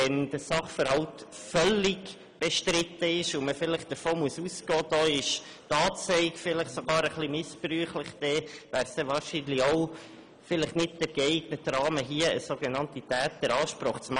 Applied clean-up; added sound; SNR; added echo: none; none; none; none.